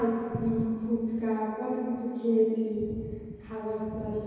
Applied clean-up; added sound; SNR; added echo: none; Thunder; 13 dB; reverberation time 2.2 s.